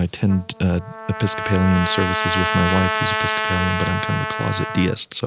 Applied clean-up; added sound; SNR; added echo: none; Trumpet; 4 dB; none.